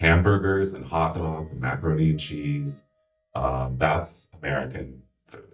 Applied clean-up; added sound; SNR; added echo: neural mask model DeepFilterNet 3.